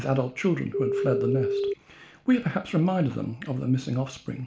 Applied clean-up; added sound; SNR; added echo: none; Telephone; -1 dB; reverberation time 0.4 s.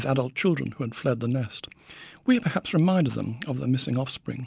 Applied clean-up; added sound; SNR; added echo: none; none; none; none.